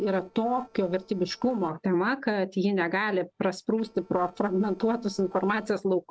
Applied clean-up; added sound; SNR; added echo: neural separator model SepFormer DNS4.